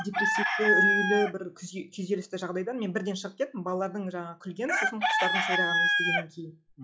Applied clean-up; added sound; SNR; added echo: classical method log-MMSE.